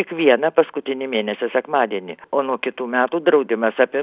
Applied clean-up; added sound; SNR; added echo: none; none; none; none.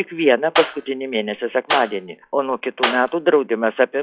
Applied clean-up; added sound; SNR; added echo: classical method log-MMSE.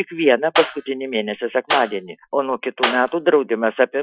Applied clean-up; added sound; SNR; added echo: classical method Wiener filter.